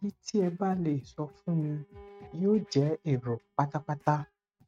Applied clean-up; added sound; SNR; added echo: neural mask model RNNoise.